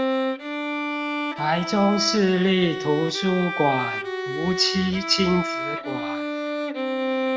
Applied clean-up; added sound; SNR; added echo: none; Bowed string instrument; 3 dB; none.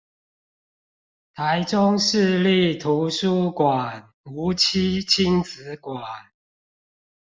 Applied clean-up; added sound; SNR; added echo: none; none; none; none.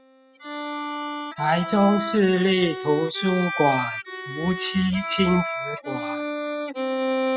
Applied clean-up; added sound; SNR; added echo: classical method spectral subtraction.